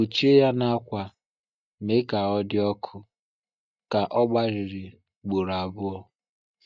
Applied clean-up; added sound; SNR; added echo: neural mask model DeepFilterNet 3.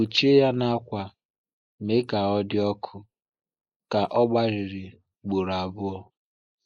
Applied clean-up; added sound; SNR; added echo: neural mask model Resemble Enhance denoiser.